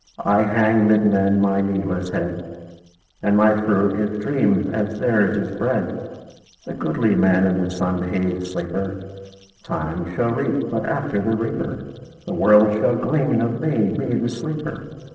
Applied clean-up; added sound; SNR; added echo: neural separator model SepFormer DNS4.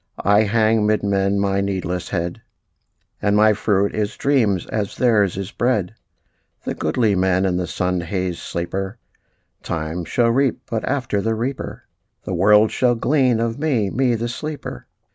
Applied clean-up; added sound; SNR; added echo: none; none; none; none.